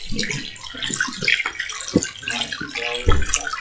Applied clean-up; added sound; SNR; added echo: classical method WPE with log-MMSE.